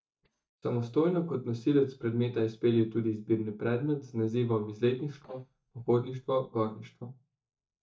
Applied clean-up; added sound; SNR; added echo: neural mask model DeepFilterNet 3.